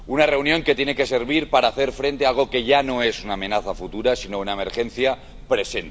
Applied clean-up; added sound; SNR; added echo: none; Church bell; 18 dB; none.